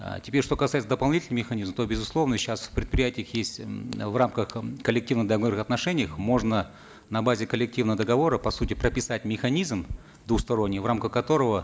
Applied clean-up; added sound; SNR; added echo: none; none; none; none.